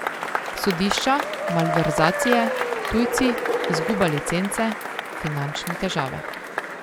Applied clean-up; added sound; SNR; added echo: none; Applause / Crowd / Cheering; 1 dB; none.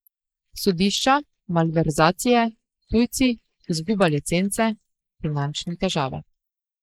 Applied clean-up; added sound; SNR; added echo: neural mask model Resemble Enhance denoiser.